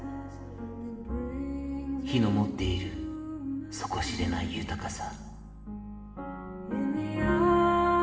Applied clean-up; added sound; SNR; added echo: none; Rattle / Breathing; 17 dB; reverberation time 1.1 s.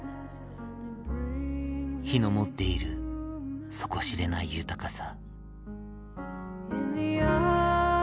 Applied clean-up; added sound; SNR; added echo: none; none; none; none.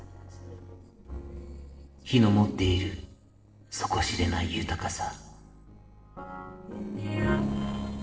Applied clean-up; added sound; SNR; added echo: neural separator model SepFormer DNS4.